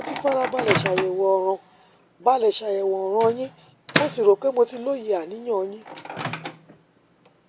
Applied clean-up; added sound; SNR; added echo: none; Microwave oven; 8 dB; none.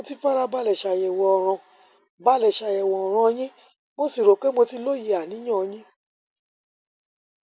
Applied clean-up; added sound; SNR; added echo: none; none; none; none.